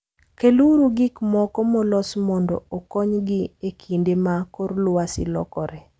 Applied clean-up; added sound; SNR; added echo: none; none; none; none.